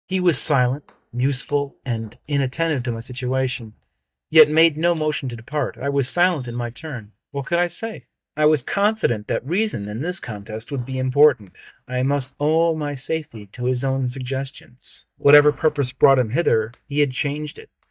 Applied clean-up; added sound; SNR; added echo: neural mask model DeepFilterNet 3.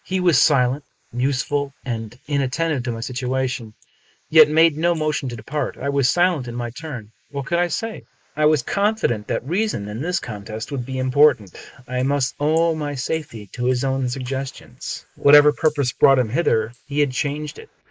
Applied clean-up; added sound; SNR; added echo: neural mask model Resemble Enhance denoiser.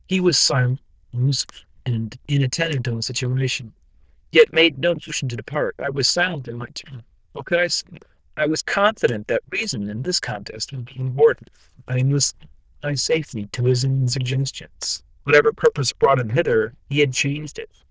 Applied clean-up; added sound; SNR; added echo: neural diffusion model UNIVERSE++.